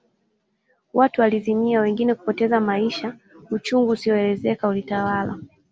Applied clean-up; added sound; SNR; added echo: none; none; none; none.